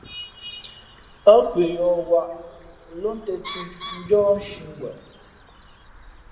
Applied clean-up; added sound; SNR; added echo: none; Bird; 19 dB; reverberation time 1.4 s.